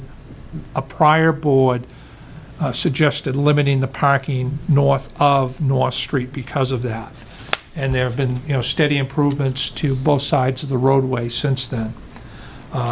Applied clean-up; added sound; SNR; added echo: none; none; none; none.